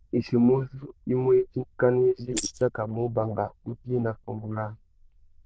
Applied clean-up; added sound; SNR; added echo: neural diffusion model UNIVERSE++.